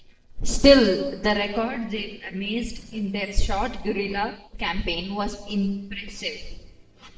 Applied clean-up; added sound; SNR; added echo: neural separator model SepFormer DNS4.